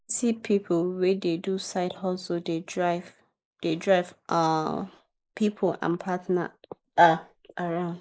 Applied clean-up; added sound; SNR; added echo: neural mask model Resemble Enhance denoiser.